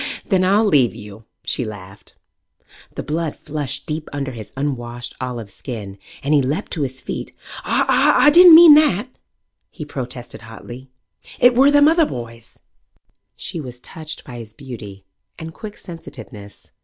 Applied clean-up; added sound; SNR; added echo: none; none; none; none.